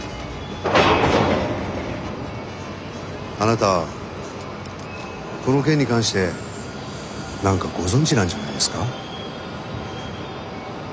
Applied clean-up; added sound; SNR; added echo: none; none; none; none.